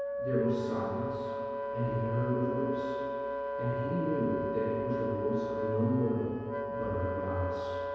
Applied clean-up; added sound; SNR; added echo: none; Wind instrument, woodwind instrument; 2 dB; reverberation time 2.2 s.